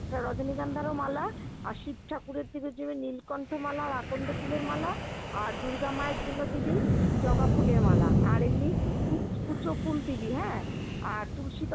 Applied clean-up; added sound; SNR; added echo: none; Wind; -5 dB; none.